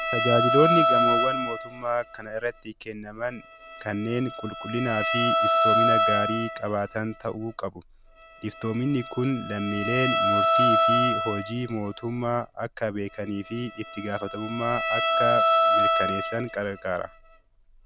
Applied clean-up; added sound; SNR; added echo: none; Bowed string instrument; -3 dB; none.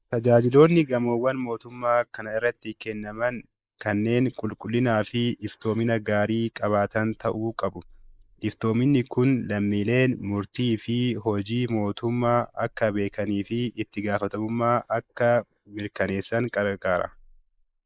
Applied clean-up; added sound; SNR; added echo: neural mask model Resemble Enhance denoiser.